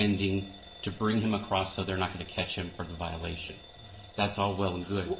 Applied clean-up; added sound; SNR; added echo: none; Alarm / Bell; 18 dB; reverberation time 0.5 s.